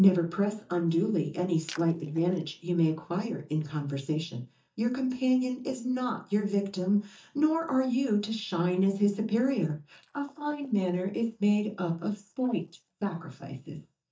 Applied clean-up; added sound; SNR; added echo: neural mask model DeepFilterNet 3.